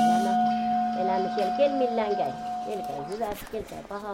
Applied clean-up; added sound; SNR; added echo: none; Bell; -3 dB; none.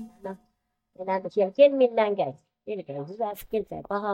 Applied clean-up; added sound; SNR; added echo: neural mask model DeepFilterNet 3.